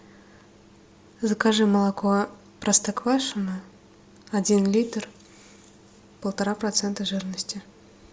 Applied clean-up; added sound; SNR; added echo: none; none; none; none.